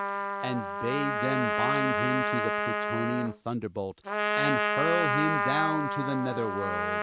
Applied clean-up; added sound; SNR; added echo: none; Trumpet; -3 dB; none.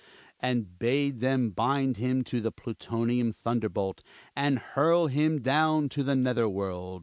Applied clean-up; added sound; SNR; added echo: none; none; none; none.